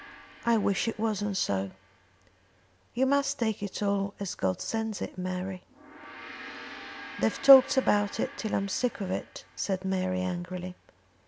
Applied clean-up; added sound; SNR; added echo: none; Gong; 19 dB; none.